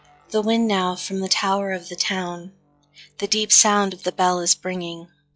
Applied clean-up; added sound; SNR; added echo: classical method log-MMSE.